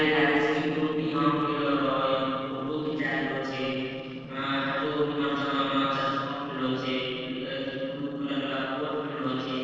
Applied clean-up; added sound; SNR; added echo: neural separator model SepFormer DNS4.